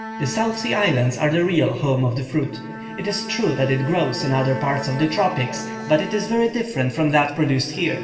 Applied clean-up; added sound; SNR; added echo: none; Bowed string instrument; 12 dB; reverberation time 2.2 s.